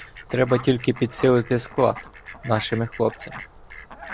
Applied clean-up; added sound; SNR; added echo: none; Fowl; 16 dB; none.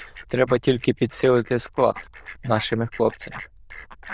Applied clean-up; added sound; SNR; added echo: neural diffusion model UNIVERSE++.